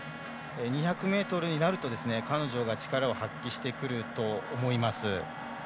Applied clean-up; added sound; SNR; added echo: none; Trumpet; 16 dB; none.